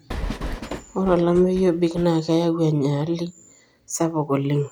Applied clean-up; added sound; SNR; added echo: none; Train; 10 dB; none.